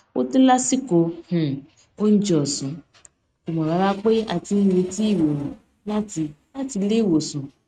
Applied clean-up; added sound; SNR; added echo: neural mask model RNNoise.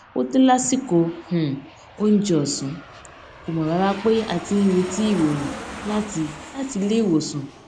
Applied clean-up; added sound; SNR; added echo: none; Aircraft; 16 dB; none.